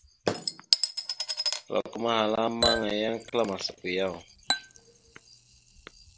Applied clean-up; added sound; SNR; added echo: none; Chink, clink / Liquid; 2 dB; none.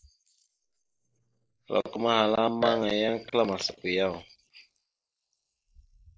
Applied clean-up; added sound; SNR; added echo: neural mask model Resemble Enhance denoiser.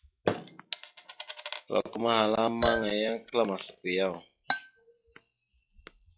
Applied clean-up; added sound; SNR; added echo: classical method log-MMSE.